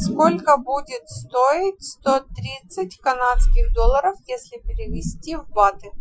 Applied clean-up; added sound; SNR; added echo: classical method Wiener filter.